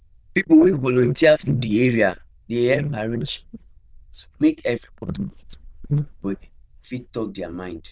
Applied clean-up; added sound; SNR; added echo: neural diffusion model UNIVERSE++.